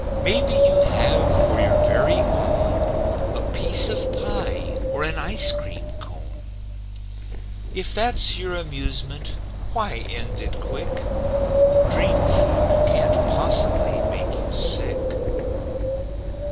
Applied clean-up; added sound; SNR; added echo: none; Wind; -3 dB; none.